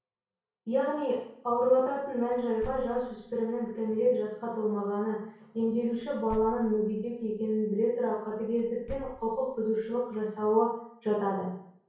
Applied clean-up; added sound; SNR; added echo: none; Slam; 19 dB; reverberation time 0.6 s.